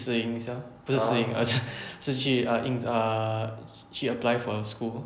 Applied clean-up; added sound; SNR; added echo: none; none; none; none.